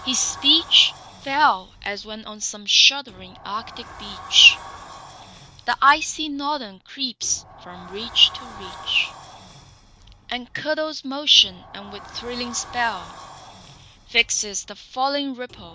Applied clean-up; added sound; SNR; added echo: none; Sliding door; 19 dB; none.